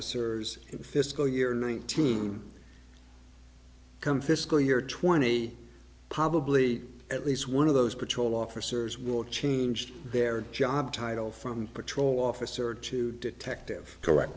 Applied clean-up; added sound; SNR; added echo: none; none; none; none.